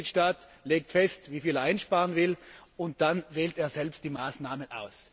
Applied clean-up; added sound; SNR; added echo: none; none; none; none.